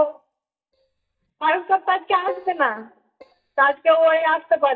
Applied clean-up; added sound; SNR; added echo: neural mask model DeepFilterNet 3.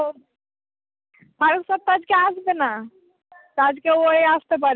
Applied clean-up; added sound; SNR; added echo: none; none; none; none.